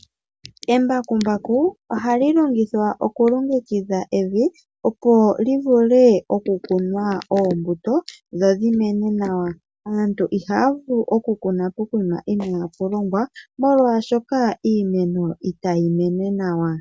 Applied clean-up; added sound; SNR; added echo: none; none; none; none.